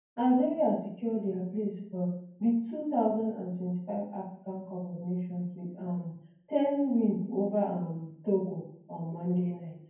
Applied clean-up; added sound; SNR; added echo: none; none; none; reverberation time 0.9 s.